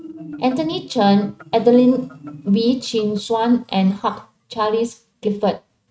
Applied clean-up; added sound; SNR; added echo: neural mask model RNNoise.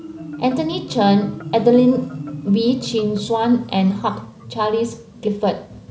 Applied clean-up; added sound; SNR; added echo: none; Marimba, xylophone; 13 dB; none.